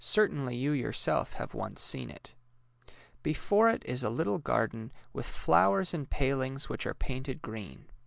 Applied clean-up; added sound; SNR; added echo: none; none; none; none.